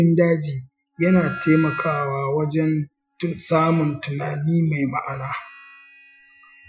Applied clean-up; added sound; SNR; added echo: classical method Wiener filter.